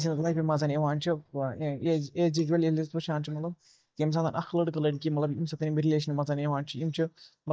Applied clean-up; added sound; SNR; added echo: neural mask model DeepFilterNet 3.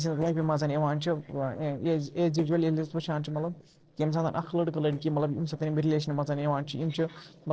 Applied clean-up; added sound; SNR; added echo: neural separator model SepFormer DNS4.